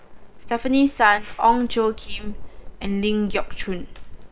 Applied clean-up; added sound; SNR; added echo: neural separator model SepFormer WHAM!.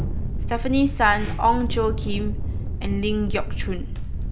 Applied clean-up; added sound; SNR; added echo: none; Thunder; 1 dB; none.